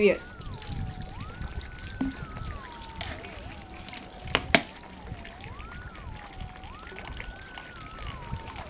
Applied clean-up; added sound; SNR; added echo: none; Water + Musical instrument; 11 dB; none.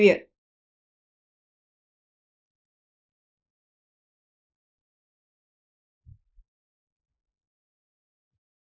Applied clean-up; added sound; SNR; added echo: neural mask model Resemble Enhance denoiser.